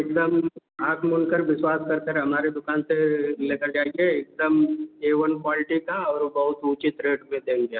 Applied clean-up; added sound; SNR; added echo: none; none; none; none.